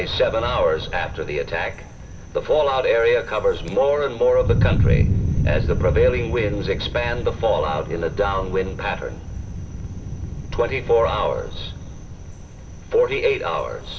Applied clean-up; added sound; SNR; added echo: none; Thunder; 3 dB; reverberation time 1.7 s.